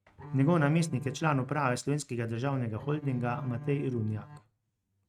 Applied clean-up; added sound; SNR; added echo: neural mask model RNNoise.